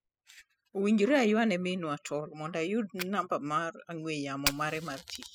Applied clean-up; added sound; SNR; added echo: classical method spectral subtraction.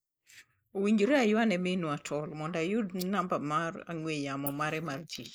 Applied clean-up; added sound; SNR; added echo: neural mask model Resemble Enhance denoiser.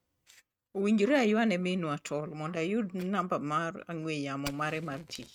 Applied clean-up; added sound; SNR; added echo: neural mask model RNNoise.